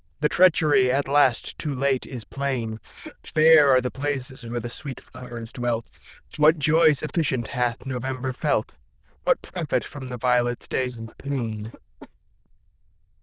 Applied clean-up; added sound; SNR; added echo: neural diffusion model UNIVERSE++.